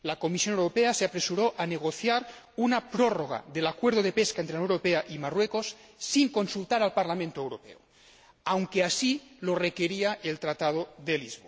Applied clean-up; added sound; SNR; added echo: none; none; none; none.